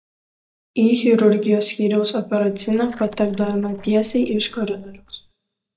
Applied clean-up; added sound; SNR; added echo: neural mask model DeepFilterNet 3.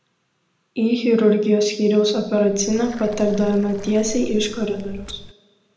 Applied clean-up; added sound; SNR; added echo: none; Water; 14 dB; reverberation time 0.8 s.